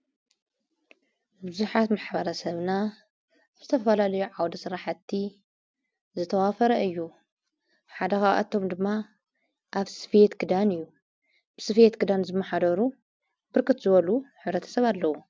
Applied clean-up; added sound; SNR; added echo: none; none; none; none.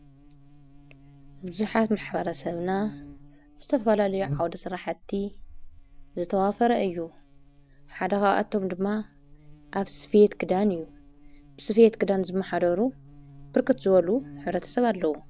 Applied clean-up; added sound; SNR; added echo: none; Buzz; 18 dB; none.